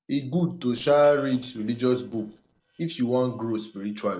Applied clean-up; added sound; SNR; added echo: neural separator model SepFormer DNS4.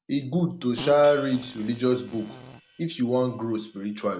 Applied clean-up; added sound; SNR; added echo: none; Hi-hat + Fart; 20 dB; none.